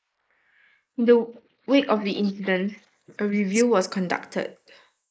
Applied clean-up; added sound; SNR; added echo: neural mask model Resemble Enhance denoiser.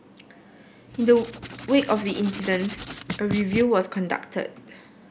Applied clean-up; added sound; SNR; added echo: none; Writing; 7 dB; none.